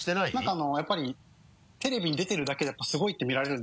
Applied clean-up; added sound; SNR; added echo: none; none; none; none.